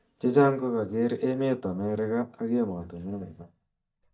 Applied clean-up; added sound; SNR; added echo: neural mask model DeepFilterNet 3.